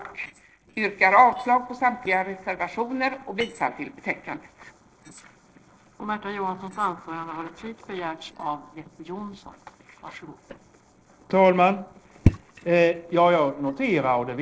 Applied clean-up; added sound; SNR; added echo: neural separator model SepFormer DNS4.